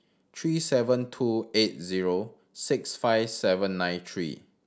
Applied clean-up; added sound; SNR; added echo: none; none; none; none.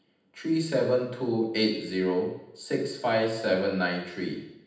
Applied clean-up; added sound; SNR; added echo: none; none; none; reverberation time 0.9 s.